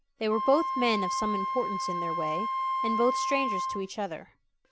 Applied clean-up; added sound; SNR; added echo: none; Wind instrument, woodwind instrument; 1 dB; none.